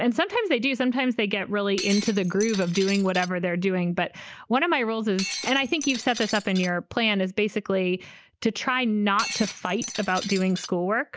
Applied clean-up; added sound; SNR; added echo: none; Shatter; 10 dB; none.